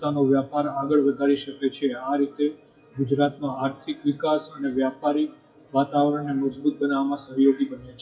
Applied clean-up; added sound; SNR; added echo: classical method WPE with log-MMSE.